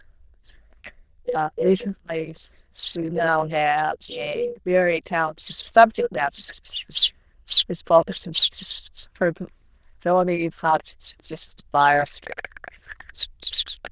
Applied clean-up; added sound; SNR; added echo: neural diffusion model UNIVERSE++.